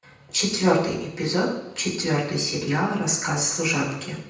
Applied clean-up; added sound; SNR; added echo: none; none; none; reverberation time 0.9 s.